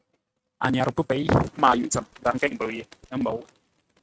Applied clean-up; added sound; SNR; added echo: neural mask model RNNoise.